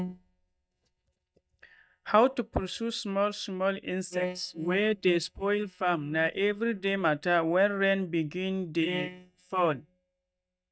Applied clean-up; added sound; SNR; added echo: neural mask model DeepFilterNet 3.